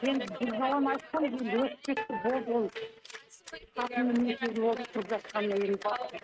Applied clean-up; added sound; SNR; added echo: neural mask model RNNoise.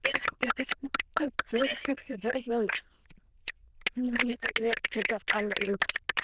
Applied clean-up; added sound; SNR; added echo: neural diffusion model UNIVERSE++.